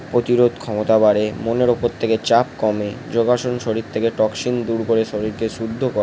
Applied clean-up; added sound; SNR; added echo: none; none; none; none.